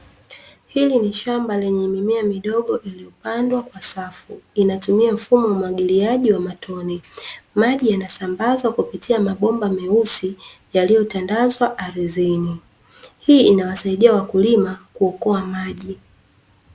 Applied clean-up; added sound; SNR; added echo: none; none; none; none.